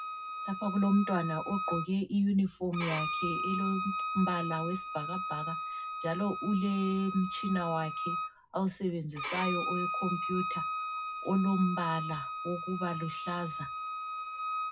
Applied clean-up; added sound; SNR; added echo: none; Bowed string instrument; 4 dB; reverberation time 0.4 s.